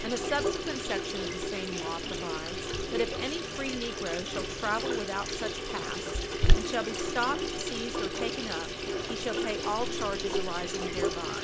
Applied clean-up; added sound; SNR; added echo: none; Sink (filling or washing) / Water tap, faucet; -5 dB; none.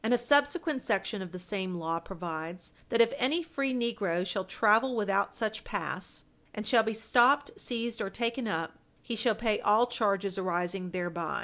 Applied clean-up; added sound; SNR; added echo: none; none; none; none.